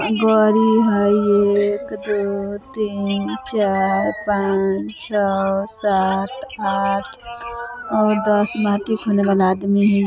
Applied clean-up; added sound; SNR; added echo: none; none; none; none.